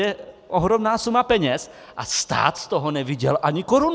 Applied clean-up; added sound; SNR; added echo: none; none; none; none.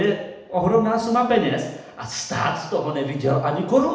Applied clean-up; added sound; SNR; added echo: none; none; none; reverberation time 0.8 s.